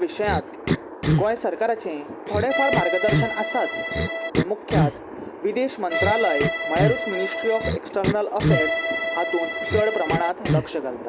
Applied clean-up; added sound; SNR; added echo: none; Cough + Accordion; 0 dB; none.